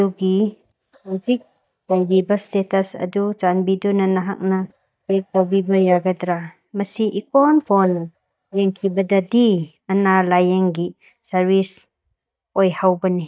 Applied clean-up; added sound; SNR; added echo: neural mask model DeepFilterNet 3.